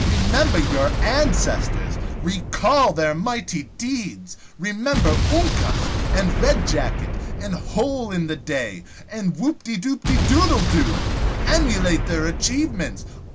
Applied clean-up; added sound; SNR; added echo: none; Explosion; 0 dB; none.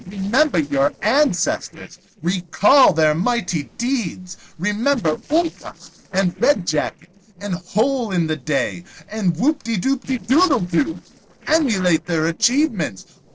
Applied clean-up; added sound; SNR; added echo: neural separator model SepFormer DNS4.